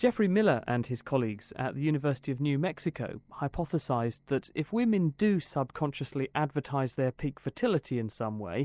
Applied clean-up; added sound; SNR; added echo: neural separator model SepFormer DNS4.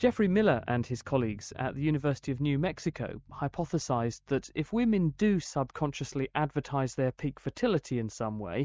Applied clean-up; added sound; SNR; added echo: neural mask model RNNoise.